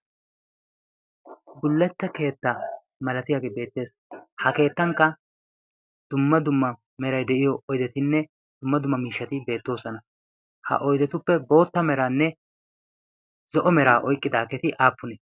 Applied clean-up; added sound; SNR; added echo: none; none; none; none.